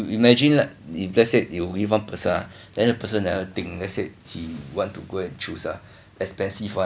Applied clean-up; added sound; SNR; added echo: none; none; none; none.